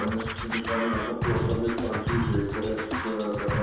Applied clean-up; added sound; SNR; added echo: none; Scratching (performance technique); 1 dB; reverberation time 0.9 s.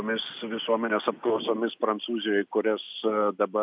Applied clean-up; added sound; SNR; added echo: none; none; none; none.